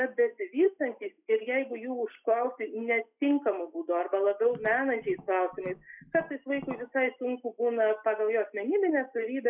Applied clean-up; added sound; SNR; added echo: classical method log-MMSE.